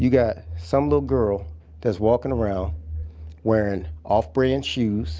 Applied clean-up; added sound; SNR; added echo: none; none; none; none.